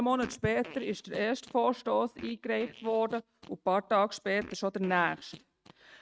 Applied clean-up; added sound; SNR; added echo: neural mask model RNNoise.